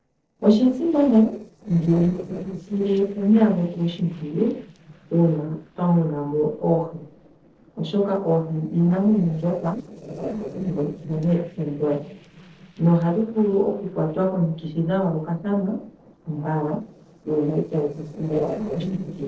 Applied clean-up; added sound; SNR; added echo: neural separator model SepFormer DNS4.